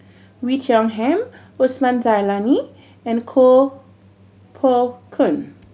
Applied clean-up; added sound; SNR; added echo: none; none; none; none.